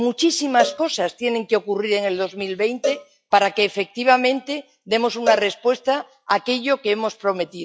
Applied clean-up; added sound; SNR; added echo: classical method log-MMSE.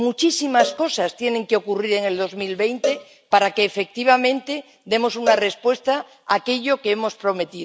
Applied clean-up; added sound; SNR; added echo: none; Cowbell; 11 dB; none.